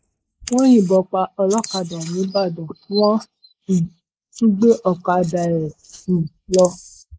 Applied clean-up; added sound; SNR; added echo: neural mask model Resemble Enhance denoiser.